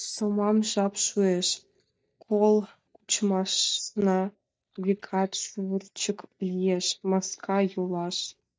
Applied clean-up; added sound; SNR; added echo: neural mask model DeepFilterNet 3.